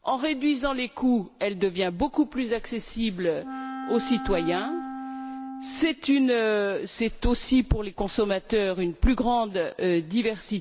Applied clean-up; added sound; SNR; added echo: none; Wind instrument, woodwind instrument; 11 dB; none.